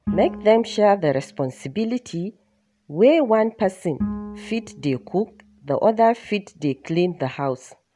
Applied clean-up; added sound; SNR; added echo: none; Bowed string instrument; 14 dB; none.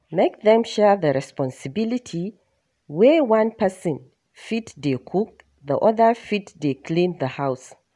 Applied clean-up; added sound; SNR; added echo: none; none; none; none.